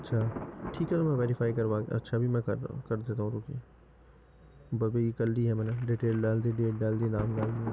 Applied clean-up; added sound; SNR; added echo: none; Thunder; 14 dB; none.